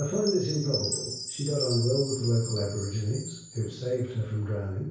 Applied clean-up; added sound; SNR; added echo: none; Chime; 8 dB; reverberation time 0.6 s.